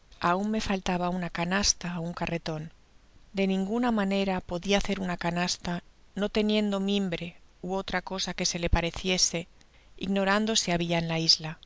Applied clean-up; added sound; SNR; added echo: none; none; none; none.